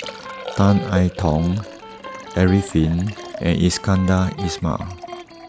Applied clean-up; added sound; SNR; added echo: none; Electric guitar + Liquid; 13 dB; none.